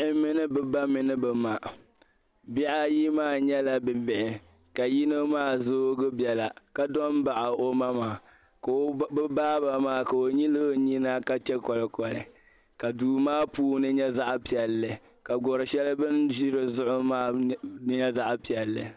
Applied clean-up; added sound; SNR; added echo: none; none; none; none.